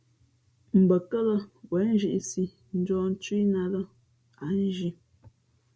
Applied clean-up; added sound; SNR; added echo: none; none; none; none.